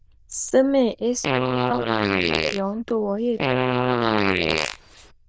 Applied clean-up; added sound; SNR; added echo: neural diffusion model UNIVERSE++.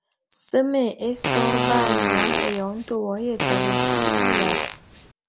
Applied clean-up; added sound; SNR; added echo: none; Fart; -4 dB; none.